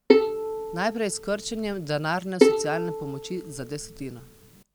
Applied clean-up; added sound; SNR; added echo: none; Bowed string instrument; -4 dB; none.